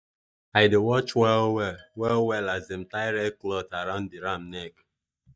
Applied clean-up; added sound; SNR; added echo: neural mask model DeepFilterNet 3.